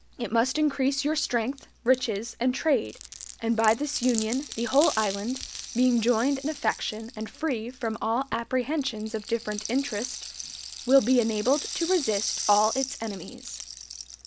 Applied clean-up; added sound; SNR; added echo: none; Rattle (instrument) + Glass; 12 dB; none.